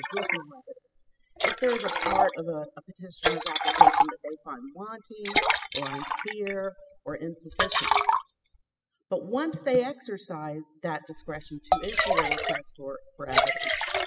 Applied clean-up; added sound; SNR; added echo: classical method spectral subtraction.